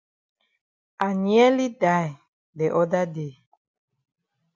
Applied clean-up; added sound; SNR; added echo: none; none; none; none.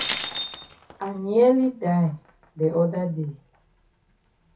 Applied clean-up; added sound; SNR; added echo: none; Shatter; 11 dB; reverberation time 0.3 s.